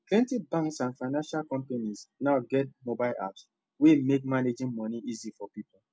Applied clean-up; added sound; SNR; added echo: none; none; none; none.